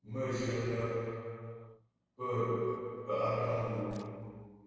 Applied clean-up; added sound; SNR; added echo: neural separator model SepFormer DNS4.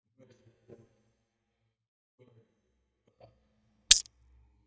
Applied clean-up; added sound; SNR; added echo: neural mask model DeepFilterNet 3.